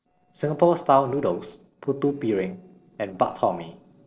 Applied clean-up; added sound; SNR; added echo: neural separator model SepFormer DNS4.